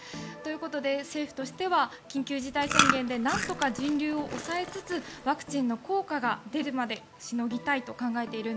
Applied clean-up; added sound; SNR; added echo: none; Chewing, mastication; 1 dB; none.